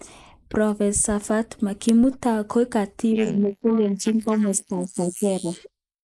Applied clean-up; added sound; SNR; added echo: neural mask model Resemble Enhance denoiser.